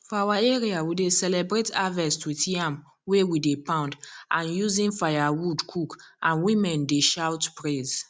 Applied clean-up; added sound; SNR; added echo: none; none; none; none.